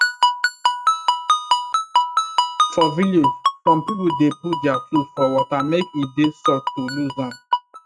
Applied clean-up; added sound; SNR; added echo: neural mask model RNNoise.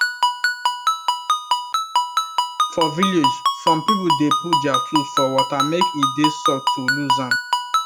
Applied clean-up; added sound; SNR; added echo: none; Ringtone; -4 dB; none.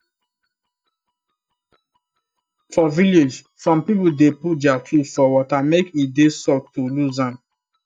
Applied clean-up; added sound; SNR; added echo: neural mask model DeepFilterNet 3.